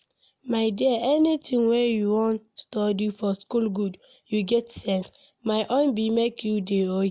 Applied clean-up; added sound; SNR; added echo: none; none; none; none.